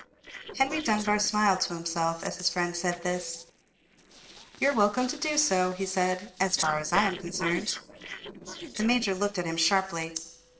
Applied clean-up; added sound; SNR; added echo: neural separator model SepFormer DNS4.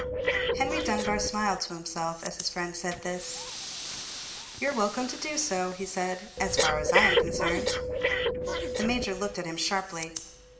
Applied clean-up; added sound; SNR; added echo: none; Breathing; 0 dB; reverberation time 1.5 s.